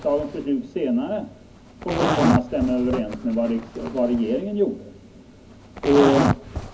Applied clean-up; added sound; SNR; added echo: none; Zipper (clothing); 5 dB; reverberation time 0.4 s.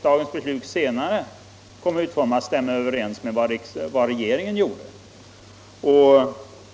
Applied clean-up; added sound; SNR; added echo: none; none; none; none.